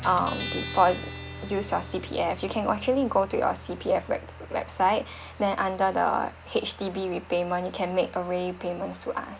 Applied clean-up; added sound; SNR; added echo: none; Guitar; 14 dB; none.